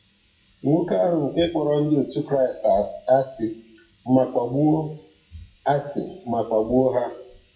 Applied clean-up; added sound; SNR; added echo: classical method WPE with log-MMSE.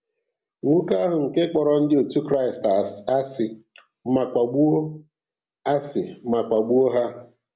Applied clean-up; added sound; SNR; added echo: none; none; none; none.